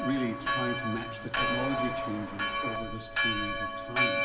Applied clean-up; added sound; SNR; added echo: none; Church bell; -3 dB; reverberation time 2.2 s.